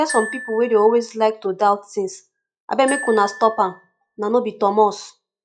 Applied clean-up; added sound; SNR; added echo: classical method log-MMSE.